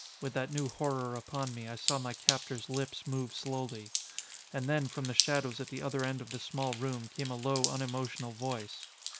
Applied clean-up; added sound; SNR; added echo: none; Drip; 4 dB; none.